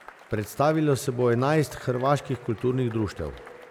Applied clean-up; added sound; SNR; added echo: none; Applause / Crowd / Cheering; 19 dB; none.